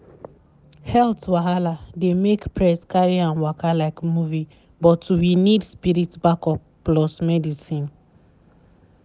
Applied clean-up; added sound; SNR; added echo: none; none; none; none.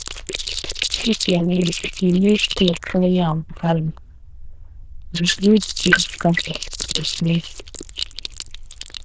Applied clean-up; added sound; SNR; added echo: neural diffusion model UNIVERSE++.